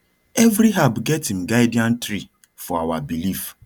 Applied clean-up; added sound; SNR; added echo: none; none; none; none.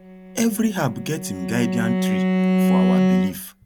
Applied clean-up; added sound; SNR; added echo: none; Bowed string instrument; -4 dB; none.